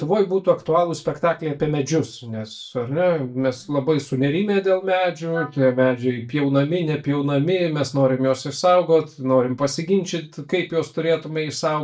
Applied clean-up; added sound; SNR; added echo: neural mask model DeepFilterNet 3.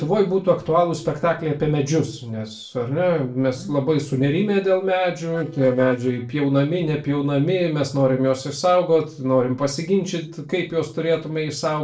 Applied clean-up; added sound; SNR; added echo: neural separator model SepFormer DNS4.